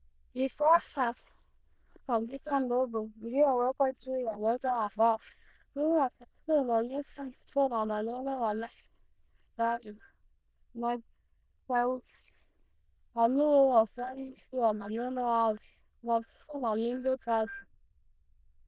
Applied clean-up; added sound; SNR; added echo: neural diffusion model UNIVERSE++.